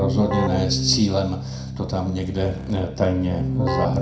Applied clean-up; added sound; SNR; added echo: none; Keyboard (musical); 3 dB; reverberation time 0.4 s.